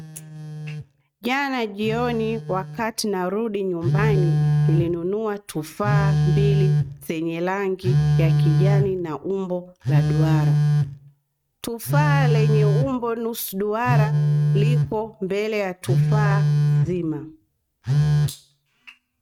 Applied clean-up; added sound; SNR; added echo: neural mask model RNNoise.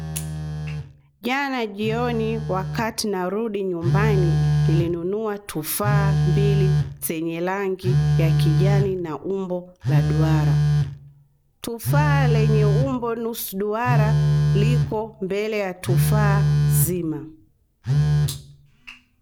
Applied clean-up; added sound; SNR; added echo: none; Telephone; -5 dB; none.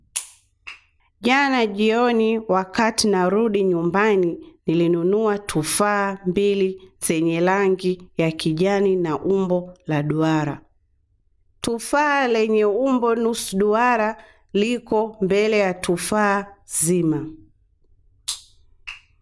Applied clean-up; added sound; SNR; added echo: none; none; none; none.